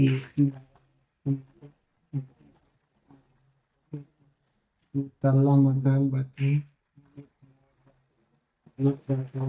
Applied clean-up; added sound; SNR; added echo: neural mask model DeepFilterNet 3.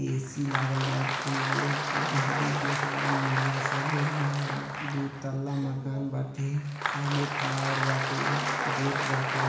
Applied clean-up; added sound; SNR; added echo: none; Applause; 1 dB; reverberation time 0.9 s.